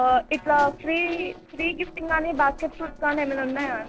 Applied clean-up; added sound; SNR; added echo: neural separator model SepFormer DNS4.